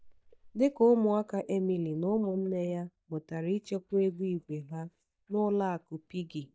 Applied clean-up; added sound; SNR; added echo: neural mask model DeepFilterNet 3.